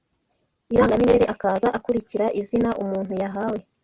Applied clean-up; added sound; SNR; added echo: none; none; none; none.